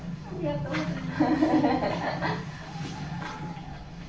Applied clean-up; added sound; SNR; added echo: none; Bird; 19 dB; reverberation time 0.3 s.